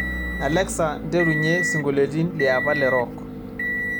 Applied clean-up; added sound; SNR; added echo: none; Motor vehicle (road) / Engine; 3 dB; none.